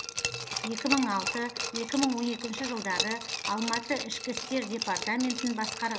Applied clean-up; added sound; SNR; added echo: none; Glass; 3 dB; none.